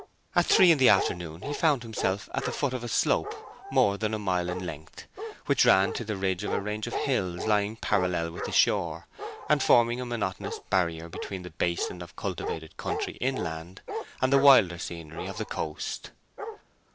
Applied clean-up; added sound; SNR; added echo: none; Bark; 10 dB; none.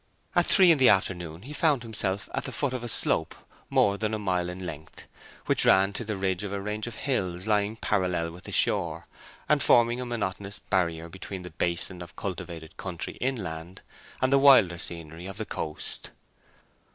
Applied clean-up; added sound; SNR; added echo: none; none; none; none.